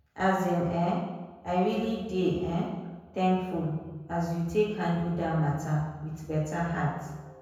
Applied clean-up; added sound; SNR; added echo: none; none; none; reverberation time 1.2 s.